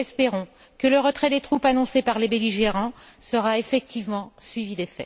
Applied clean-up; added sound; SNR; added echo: none; none; none; none.